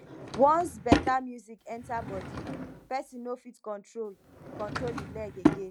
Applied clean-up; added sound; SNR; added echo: none; Drawer open or close / Wood; 1 dB; none.